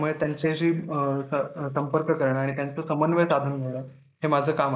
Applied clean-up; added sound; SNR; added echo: neural mask model Resemble Enhance denoiser.